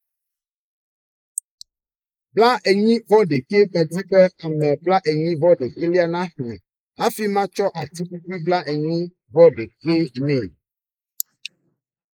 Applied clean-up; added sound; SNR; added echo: neural mask model Resemble Enhance denoiser.